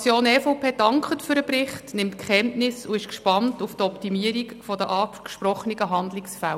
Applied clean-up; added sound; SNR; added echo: none; none; none; none.